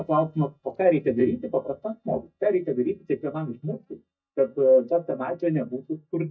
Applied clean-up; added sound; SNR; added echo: neural mask model DeepFilterNet 3.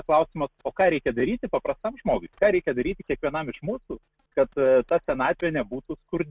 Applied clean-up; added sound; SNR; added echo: none; none; none; none.